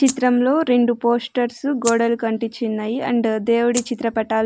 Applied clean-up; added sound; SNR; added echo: none; Rattle (instrument); 10 dB; none.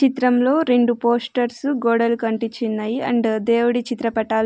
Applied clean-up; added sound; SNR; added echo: none; none; none; none.